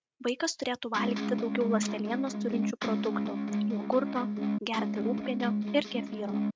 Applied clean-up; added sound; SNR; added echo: neural mask model RNNoise.